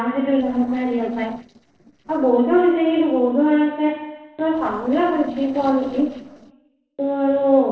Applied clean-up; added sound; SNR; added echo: neural separator model SepFormer DNS4.